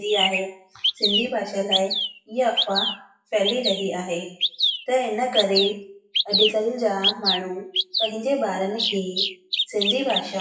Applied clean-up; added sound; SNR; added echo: classical method WPE with log-MMSE.